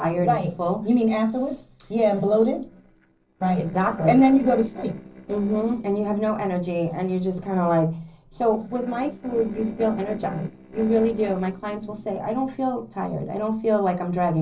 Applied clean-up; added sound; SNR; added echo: neural separator model SepFormer DNS4.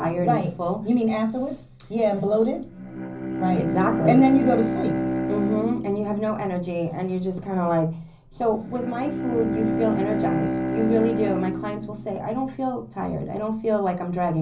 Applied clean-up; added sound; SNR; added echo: none; Bowed string instrument; 5 dB; reverberation time 0.5 s.